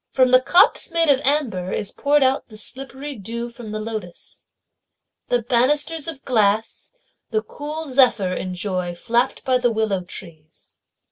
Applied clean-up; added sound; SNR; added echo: none; none; none; none.